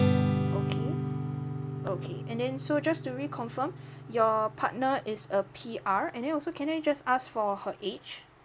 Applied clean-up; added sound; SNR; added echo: none; Strum; 2 dB; none.